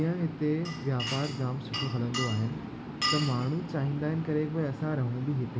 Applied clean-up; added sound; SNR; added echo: none; Glass; 7 dB; none.